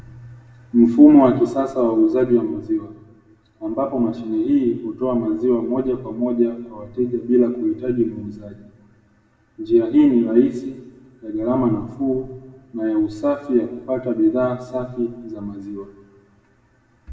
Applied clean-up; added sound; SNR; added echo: none; none; none; reverberation time 1.1 s.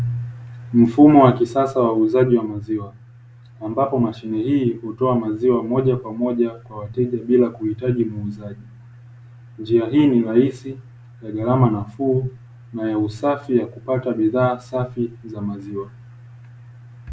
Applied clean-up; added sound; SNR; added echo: none; none; none; none.